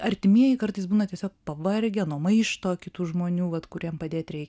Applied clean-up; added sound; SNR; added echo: none; none; none; none.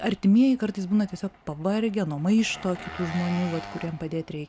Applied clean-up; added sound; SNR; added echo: none; Engine; 17 dB; none.